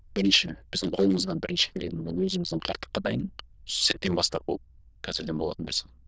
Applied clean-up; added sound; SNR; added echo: neural diffusion model UNIVERSE++.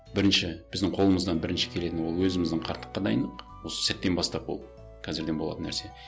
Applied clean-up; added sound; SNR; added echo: none; Bowed string instrument; 19 dB; none.